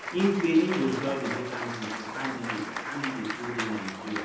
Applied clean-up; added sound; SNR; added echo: none; Applause / Cheering; 6 dB; reverberation time 0.9 s.